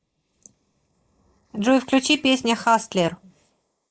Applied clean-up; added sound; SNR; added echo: neural mask model Resemble Enhance denoiser.